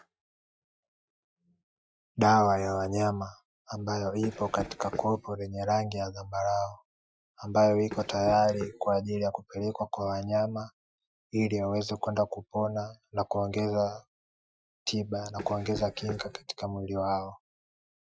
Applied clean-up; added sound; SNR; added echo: classical method Wiener filter.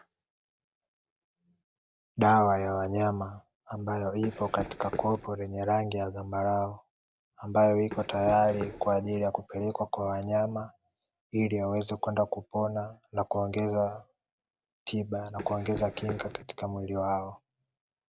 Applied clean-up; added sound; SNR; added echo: none; Run; 10 dB; none.